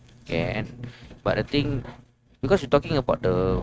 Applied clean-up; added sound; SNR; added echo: neural mask model RNNoise.